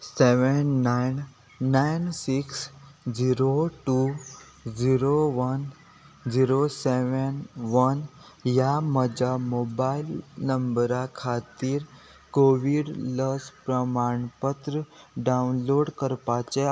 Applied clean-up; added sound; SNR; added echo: none; none; none; none.